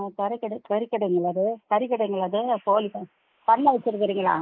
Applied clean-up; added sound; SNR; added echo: neural mask model Resemble Enhance denoiser.